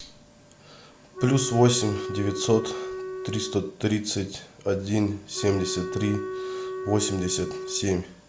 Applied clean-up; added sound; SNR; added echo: none; Wind instrument, woodwind instrument; 8 dB; none.